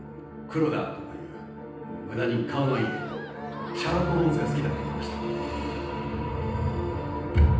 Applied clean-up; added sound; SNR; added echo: none; Cheering; 13 dB; reverberation time 0.9 s.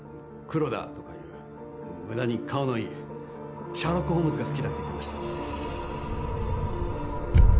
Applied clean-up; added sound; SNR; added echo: none; none; none; none.